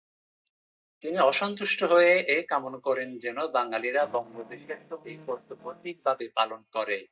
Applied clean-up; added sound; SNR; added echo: neural mask model DeepFilterNet 3.